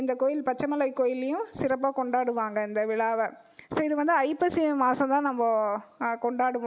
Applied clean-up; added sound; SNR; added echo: none; none; none; none.